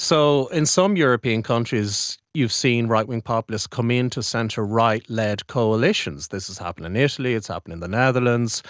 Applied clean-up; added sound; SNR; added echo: none; none; none; none.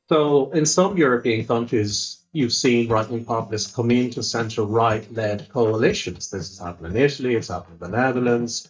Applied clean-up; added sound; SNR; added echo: neural mask model DeepFilterNet 3.